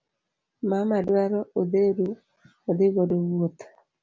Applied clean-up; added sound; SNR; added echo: none; none; none; none.